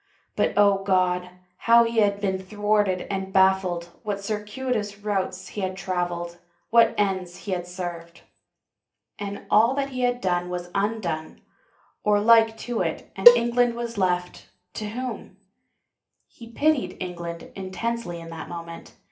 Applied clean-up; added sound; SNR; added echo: none; Cowbell; -3 dB; reverberation time 0.3 s.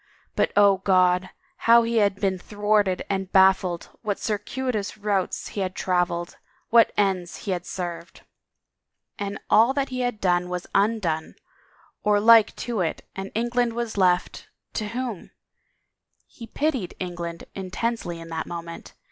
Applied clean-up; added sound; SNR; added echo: none; none; none; none.